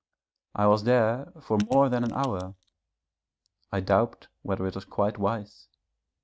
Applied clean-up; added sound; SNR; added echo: neural mask model RNNoise.